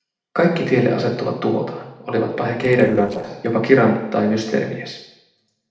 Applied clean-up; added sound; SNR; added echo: neural separator model SepFormer DNS4.